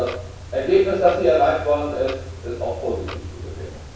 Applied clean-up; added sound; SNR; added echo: none; Clock; 12 dB; reverberation time 0.7 s.